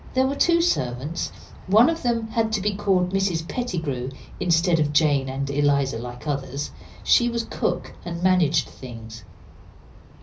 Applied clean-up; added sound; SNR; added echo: none; Aircraft; 17 dB; reverberation time 0.5 s.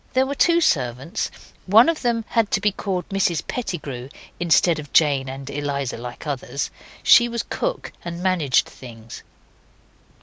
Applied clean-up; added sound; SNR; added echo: none; none; none; none.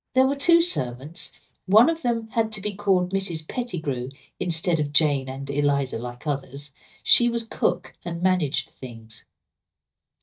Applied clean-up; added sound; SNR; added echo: neural mask model DeepFilterNet 3.